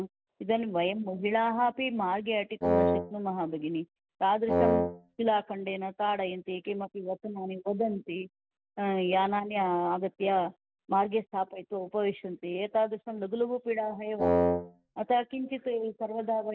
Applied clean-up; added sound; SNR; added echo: none; Wind instrument, woodwind instrument; -4 dB; none.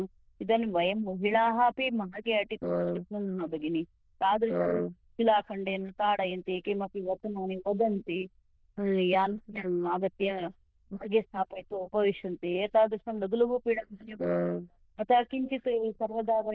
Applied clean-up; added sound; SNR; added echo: neural diffusion model UNIVERSE++.